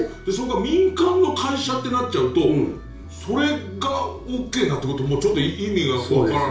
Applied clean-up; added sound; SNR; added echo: none; none; none; reverberation time 0.4 s.